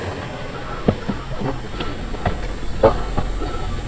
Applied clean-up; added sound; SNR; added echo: neural mask model DeepFilterNet 3.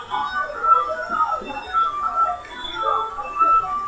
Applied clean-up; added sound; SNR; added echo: classical method WPE with log-MMSE.